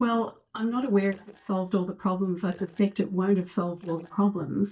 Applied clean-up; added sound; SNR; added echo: neural mask model DeepFilterNet 3.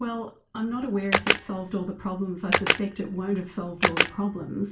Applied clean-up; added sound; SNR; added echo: none; Camera; -1 dB; reverberation time 0.3 s.